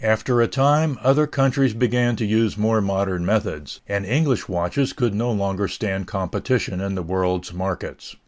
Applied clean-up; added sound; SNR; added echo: none; none; none; none.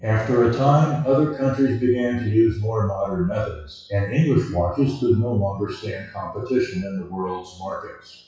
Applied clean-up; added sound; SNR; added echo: classical method WPE with log-MMSE.